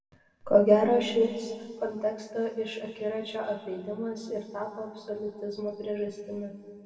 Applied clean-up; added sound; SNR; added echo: none; none; none; reverberation time 2.1 s.